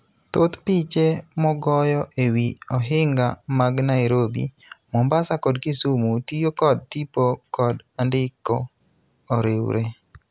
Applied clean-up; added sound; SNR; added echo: none; none; none; none.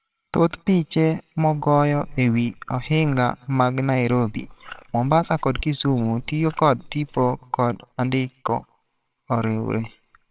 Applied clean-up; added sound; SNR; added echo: neural separator model SepFormer WHAMR!.